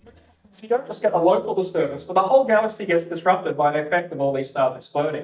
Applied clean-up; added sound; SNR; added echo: neural mask model DeepFilterNet 3.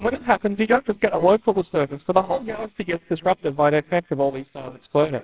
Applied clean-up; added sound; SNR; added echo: neural separator model SepFormer WHAMR!.